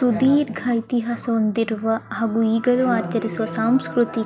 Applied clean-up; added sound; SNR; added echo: none; none; none; none.